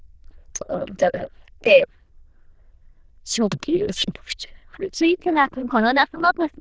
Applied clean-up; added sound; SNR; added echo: neural diffusion model UNIVERSE++.